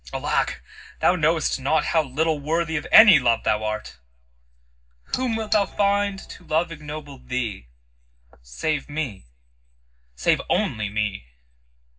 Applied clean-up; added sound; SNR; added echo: neural separator model SepFormer DNS4.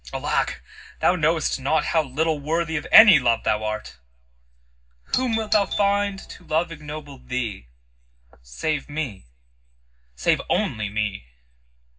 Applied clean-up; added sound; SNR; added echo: none; Doorbell; 5 dB; reverberation time 0.4 s.